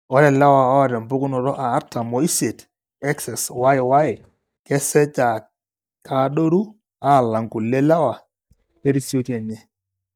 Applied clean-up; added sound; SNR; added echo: neural mask model DeepFilterNet 3.